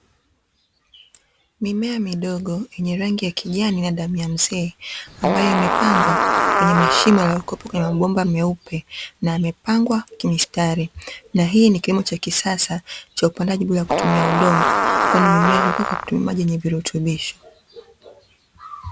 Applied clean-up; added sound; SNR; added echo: none; Fart; -2 dB; none.